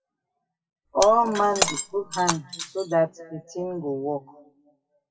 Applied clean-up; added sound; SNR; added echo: classical method WPE with log-MMSE.